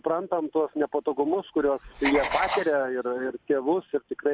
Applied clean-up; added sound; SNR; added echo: none; Writing; 10 dB; none.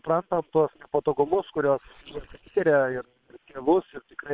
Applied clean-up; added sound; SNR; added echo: neural separator model SepFormer WHAM!.